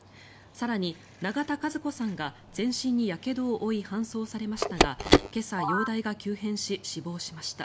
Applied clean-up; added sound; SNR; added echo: none; Telephone; -4 dB; none.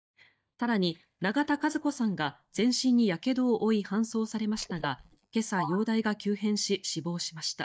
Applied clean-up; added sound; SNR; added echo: neural mask model DeepFilterNet 3.